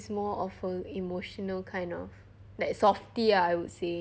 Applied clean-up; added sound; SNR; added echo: none; none; none; none.